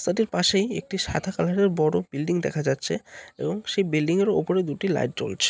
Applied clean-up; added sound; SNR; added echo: none; none; none; none.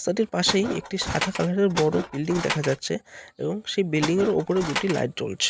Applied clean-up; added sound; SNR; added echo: none; Tools; 7 dB; none.